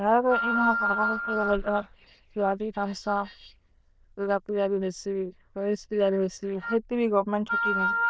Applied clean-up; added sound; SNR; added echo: neural diffusion model UNIVERSE++.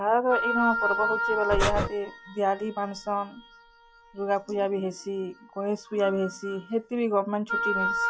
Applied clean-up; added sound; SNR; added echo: classical method log-MMSE.